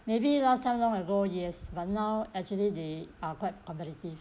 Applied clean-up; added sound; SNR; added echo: none; none; none; none.